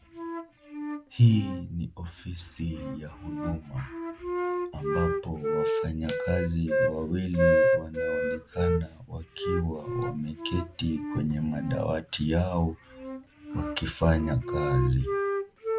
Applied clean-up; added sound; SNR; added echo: none; Wind instrument, woodwind instrument; 2 dB; none.